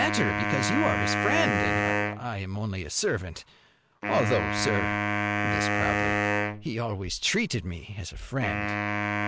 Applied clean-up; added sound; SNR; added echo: none; Wind instrument, woodwind instrument; -1 dB; none.